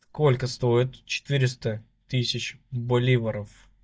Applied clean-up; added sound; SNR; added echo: neural mask model DeepFilterNet 3.